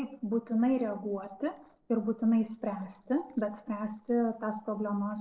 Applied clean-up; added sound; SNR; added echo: neural separator model SepFormer DNS4.